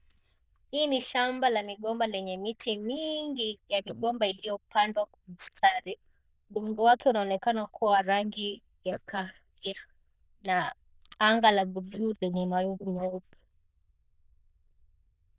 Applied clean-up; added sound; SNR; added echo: neural diffusion model UNIVERSE++.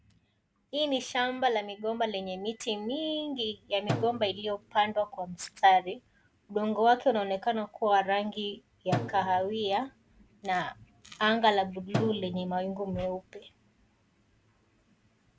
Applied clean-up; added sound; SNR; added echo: none; Drum; 9 dB; none.